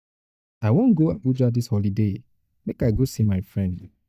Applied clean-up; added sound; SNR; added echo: neural mask model DeepFilterNet 3.